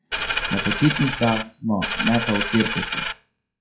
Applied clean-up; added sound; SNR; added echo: classical method WPE with log-MMSE.